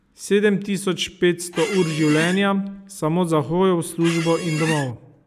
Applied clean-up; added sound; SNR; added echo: none; Squeak; 9 dB; none.